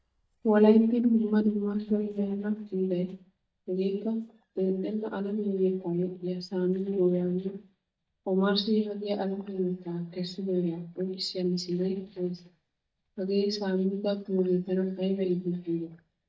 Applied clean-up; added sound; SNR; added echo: neural mask model DeepFilterNet 3.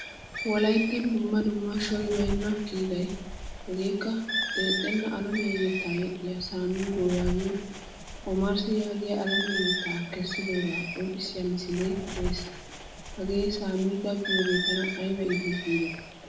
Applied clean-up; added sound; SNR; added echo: none; Bird; 6 dB; reverberation time 0.7 s.